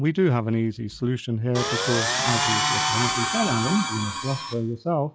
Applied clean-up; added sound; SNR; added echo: classical method log-MMSE.